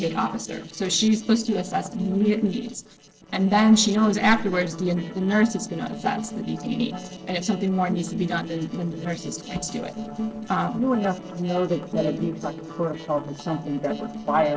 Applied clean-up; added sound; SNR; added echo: neural separator model SepFormer DNS4.